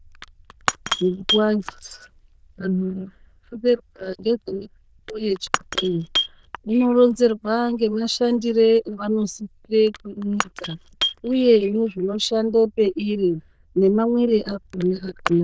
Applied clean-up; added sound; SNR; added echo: neural diffusion model UNIVERSE++.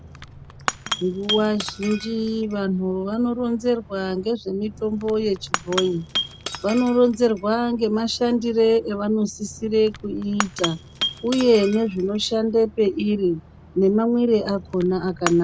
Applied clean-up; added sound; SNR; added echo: none; Shatter / Crushing; 12 dB; none.